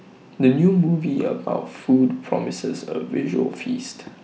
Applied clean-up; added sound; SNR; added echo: none; none; none; none.